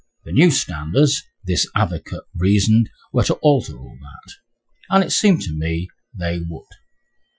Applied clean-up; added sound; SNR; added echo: classical method Wiener filter.